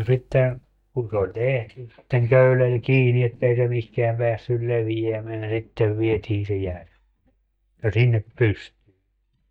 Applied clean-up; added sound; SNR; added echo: neural mask model DeepFilterNet 3.